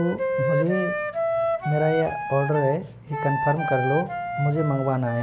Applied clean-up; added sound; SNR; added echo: none; Wind instrument, woodwind instrument; 3 dB; none.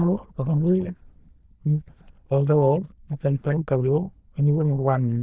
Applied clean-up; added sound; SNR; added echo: neural diffusion model UNIVERSE++.